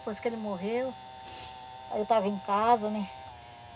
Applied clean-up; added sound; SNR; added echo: none; Camera; 14 dB; reverberation time 0.2 s.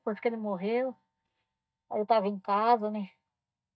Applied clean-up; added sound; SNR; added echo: neural mask model DeepFilterNet 3.